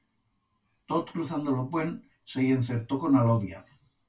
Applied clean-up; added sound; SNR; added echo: none; none; none; reverberation time 0.2 s.